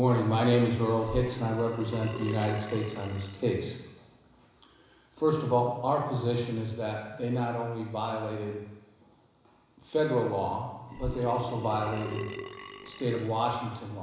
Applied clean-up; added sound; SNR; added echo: none; Burping, eructation; 11 dB; reverberation time 1.0 s.